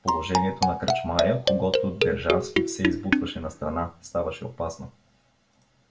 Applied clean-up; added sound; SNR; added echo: none; Marimba, xylophone; -3 dB; reverberation time 0.2 s.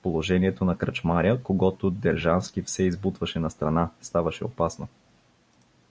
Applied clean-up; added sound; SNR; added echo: none; none; none; none.